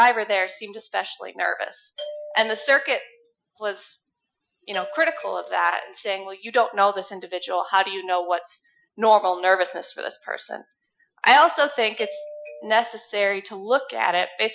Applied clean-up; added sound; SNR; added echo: classical method Wiener filter.